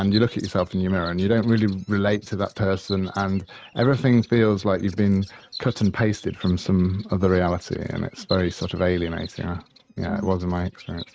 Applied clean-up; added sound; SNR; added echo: neural mask model RNNoise.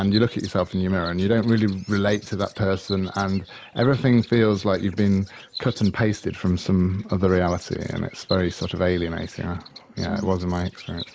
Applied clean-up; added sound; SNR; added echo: neural mask model Resemble Enhance denoiser.